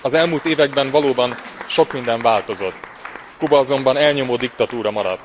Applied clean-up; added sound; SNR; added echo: none; Applause / Crowd; 17 dB; none.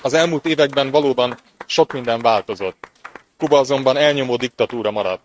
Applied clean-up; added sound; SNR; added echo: neural mask model RNNoise.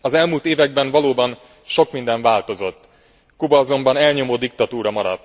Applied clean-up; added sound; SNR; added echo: none; none; none; none.